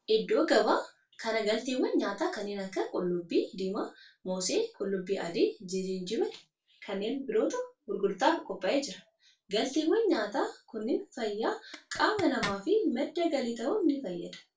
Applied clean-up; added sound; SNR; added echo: neural separator model SepFormer DNS4.